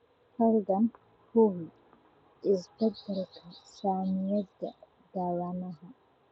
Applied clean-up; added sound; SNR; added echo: none; none; none; none.